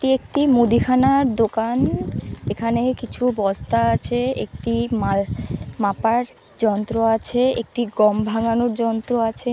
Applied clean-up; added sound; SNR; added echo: none; none; none; none.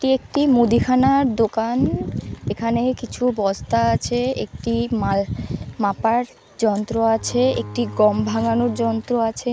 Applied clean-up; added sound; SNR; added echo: none; Bowed string instrument; 14 dB; none.